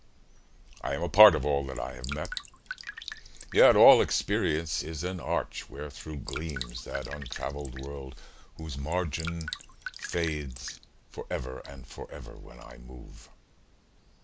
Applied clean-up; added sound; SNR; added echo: none; Drip; 12 dB; none.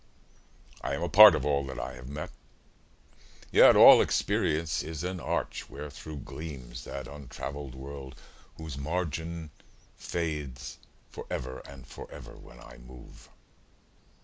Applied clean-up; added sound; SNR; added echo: none; none; none; none.